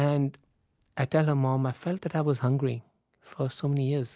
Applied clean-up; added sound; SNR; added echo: none; none; none; none.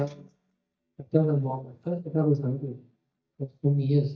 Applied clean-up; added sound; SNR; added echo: neural mask model DeepFilterNet 3.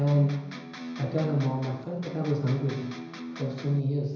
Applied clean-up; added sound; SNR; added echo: none; Electric guitar; 11 dB; reverberation time 1.0 s.